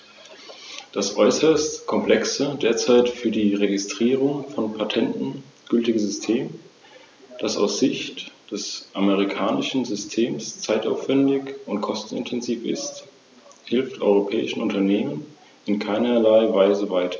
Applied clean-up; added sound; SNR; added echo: none; none; none; none.